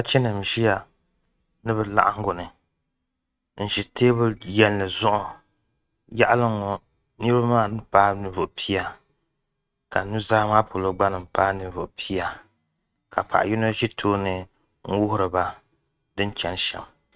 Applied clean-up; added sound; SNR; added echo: neural mask model RNNoise.